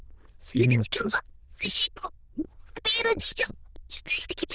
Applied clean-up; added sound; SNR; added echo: neural diffusion model UNIVERSE++.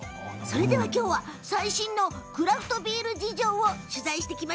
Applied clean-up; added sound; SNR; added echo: none; none; none; none.